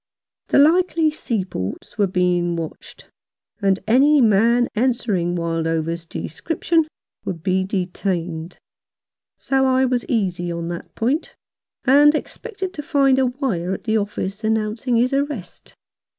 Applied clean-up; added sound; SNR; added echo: none; none; none; none.